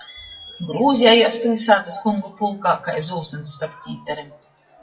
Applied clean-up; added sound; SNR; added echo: classical method WPE with log-MMSE.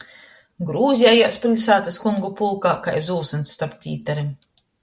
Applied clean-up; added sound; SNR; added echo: none; none; none; none.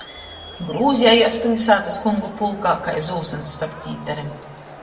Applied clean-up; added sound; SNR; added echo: none; Crowd; 18 dB; reverberation time 1.2 s.